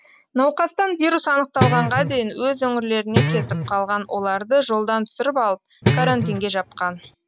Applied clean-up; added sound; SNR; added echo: none; Guitar; 2 dB; none.